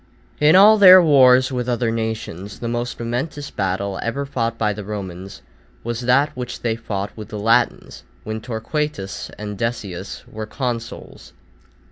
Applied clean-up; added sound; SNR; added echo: none; none; none; none.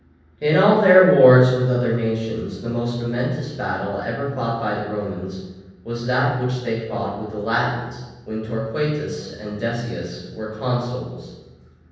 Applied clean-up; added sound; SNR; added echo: none; none; none; reverberation time 1.1 s.